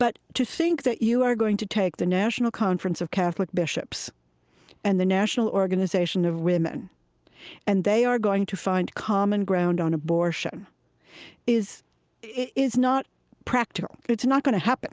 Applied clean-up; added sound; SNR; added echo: none; none; none; none.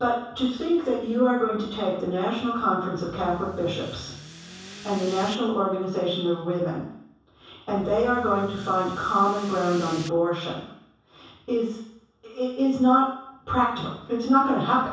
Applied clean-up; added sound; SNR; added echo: none; Accelerating, revving, vroom / Car; 16 dB; reverberation time 0.7 s.